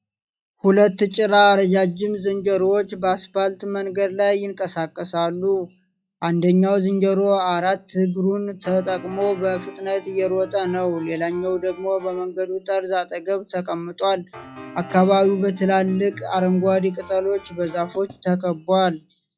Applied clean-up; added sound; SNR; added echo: classical method log-MMSE.